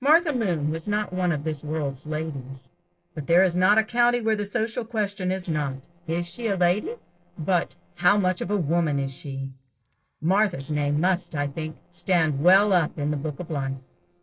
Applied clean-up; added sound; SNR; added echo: neural separator model SepFormer DNS4.